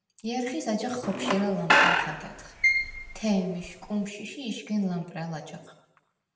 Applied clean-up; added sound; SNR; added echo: none; Squeak / Screech; -4 dB; reverberation time 0.8 s.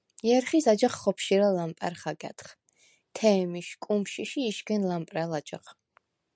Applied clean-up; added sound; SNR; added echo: none; none; none; none.